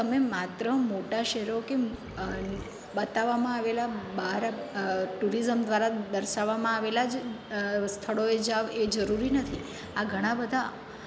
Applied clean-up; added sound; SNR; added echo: none; Burping, eructation; 14 dB; none.